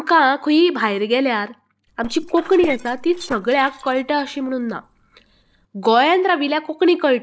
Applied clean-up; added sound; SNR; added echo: neural separator model SepFormer DNS4.